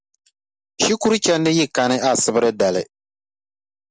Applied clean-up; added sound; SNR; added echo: none; none; none; none.